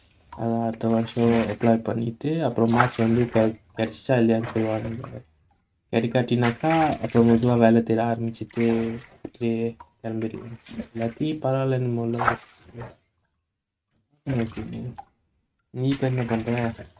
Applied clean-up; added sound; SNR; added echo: neural mask model RNNoise.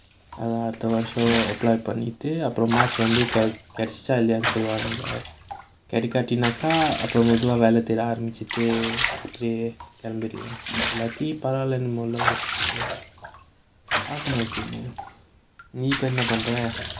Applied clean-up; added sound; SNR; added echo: none; Bathtub (filling or washing) / Water / Liquid; 5 dB; none.